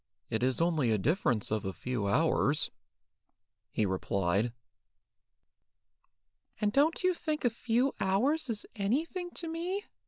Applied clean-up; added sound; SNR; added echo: none; none; none; none.